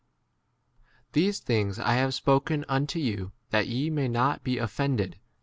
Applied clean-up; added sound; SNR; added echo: none; none; none; none.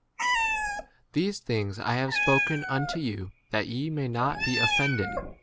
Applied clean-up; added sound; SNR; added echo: none; Meow; 1 dB; none.